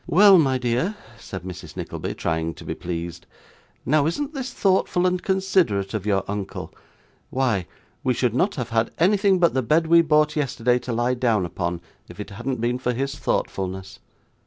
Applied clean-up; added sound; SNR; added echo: none; none; none; none.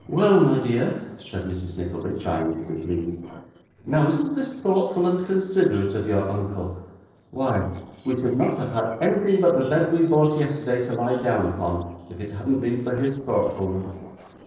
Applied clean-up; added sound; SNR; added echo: neural separator model SepFormer DNS4.